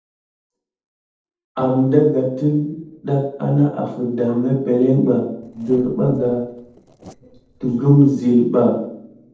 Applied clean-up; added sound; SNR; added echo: neural separator model SepFormer DNS4.